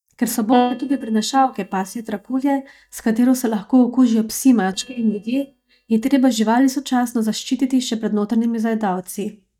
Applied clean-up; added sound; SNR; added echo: neural mask model DeepFilterNet 3.